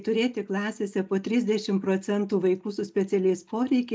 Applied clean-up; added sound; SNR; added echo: none; none; none; none.